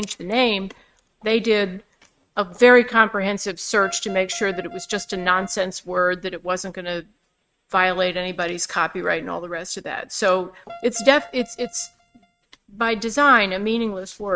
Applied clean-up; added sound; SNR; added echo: neural mask model RNNoise.